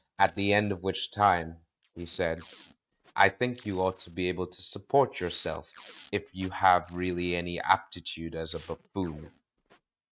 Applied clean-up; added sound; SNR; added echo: neural mask model RNNoise.